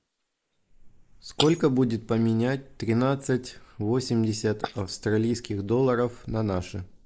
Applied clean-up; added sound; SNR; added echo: neural mask model Resemble Enhance denoiser.